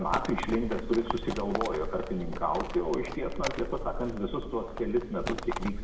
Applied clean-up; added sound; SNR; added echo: none; Livestock, farm animals, working animals; 4 dB; reverberation time 1.6 s.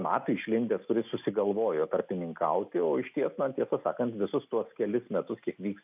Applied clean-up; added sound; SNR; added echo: none; none; none; none.